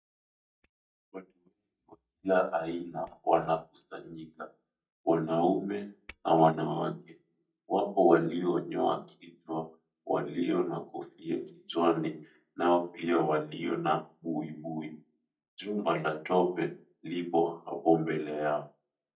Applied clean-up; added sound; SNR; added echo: neural mask model DeepFilterNet 3.